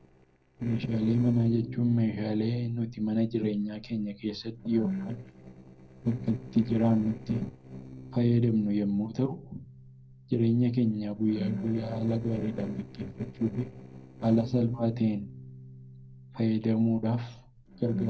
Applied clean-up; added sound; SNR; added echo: neural separator model SepFormer DNS4.